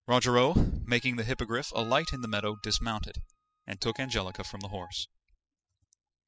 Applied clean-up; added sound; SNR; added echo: classical method spectral subtraction.